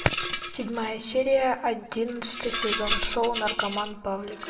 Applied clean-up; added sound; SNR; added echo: none; Rattle; 5 dB; reverberation time 1.5 s.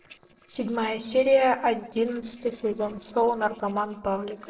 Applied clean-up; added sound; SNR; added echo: neural separator model SepFormer DNS4.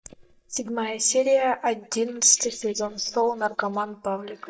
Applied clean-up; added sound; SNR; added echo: neural mask model DeepFilterNet 3.